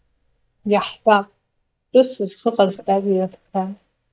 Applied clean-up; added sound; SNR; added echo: neural mask model DeepFilterNet 3.